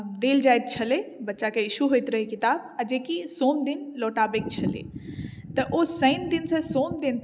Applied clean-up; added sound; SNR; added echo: none; none; none; none.